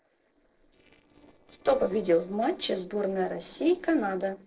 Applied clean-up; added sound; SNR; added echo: neural separator model SepFormer DNS4.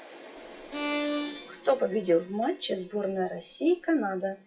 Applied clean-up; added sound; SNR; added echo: classical method WPE with log-MMSE.